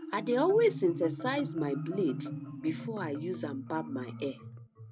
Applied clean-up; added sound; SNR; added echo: none; Marimba, xylophone; 9 dB; none.